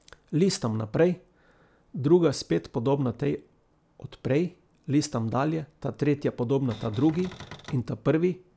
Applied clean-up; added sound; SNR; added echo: none; Cupboard open or close; 17 dB; none.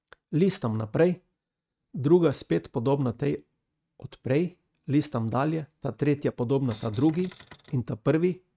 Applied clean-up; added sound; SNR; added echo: neural mask model RNNoise.